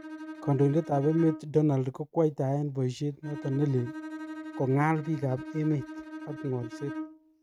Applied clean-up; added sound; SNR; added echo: neural mask model RNNoise.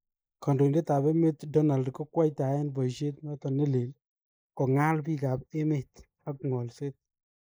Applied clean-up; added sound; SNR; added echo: neural mask model Resemble Enhance denoiser.